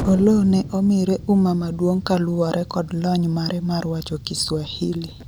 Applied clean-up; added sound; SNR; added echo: none; Explosion; 15 dB; none.